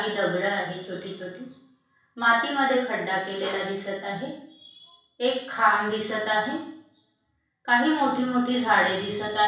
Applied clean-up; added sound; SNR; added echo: none; none; none; reverberation time 0.7 s.